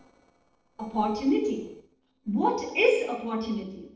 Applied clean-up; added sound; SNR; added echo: neural separator model SepFormer DNS4.